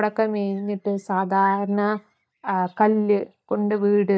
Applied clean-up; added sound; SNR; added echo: neural mask model DeepFilterNet 3.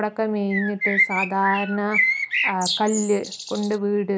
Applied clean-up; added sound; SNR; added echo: none; Bird; 1 dB; none.